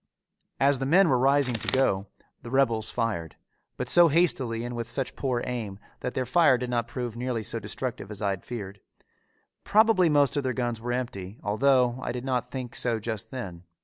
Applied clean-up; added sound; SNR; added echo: none; Bird; 9 dB; none.